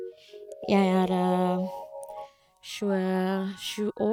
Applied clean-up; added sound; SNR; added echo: neural mask model RNNoise.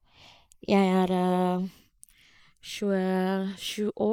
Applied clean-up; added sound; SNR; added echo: neural mask model Resemble Enhance denoiser.